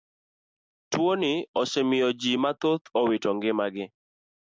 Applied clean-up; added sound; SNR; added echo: none; none; none; none.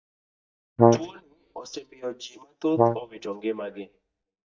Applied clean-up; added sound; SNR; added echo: neural mask model DeepFilterNet 3.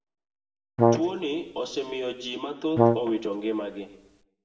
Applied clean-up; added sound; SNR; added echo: none; Brass instrument; -4 dB; reverberation time 0.8 s.